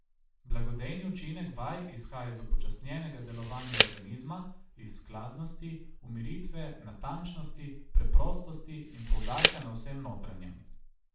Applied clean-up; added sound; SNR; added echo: none; Tick; -1 dB; reverberation time 0.5 s.